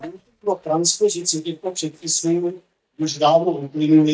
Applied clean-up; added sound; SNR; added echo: neural mask model DeepFilterNet 3.